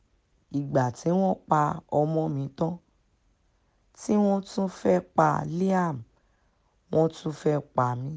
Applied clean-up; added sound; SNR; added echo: none; none; none; none.